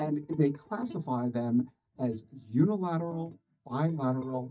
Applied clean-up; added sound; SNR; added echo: neural mask model DeepFilterNet 3.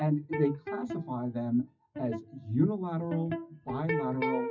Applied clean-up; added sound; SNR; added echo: classical method WPE with log-MMSE.